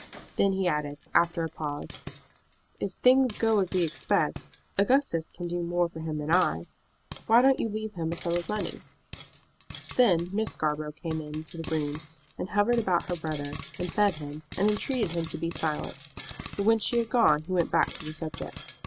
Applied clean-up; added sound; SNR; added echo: none; Frying (food); 15 dB; none.